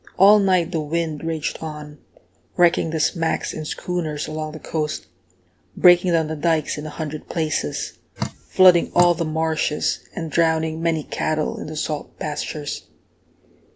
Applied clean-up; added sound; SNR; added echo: none; Drip; 7 dB; none.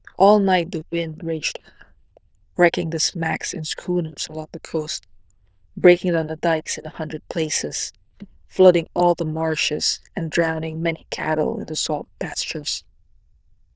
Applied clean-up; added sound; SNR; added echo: neural diffusion model UNIVERSE++.